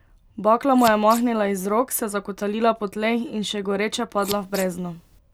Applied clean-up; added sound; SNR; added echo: none; Scissors; 15 dB; none.